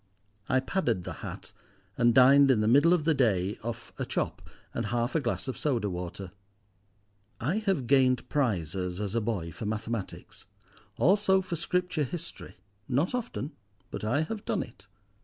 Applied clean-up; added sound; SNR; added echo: none; none; none; none.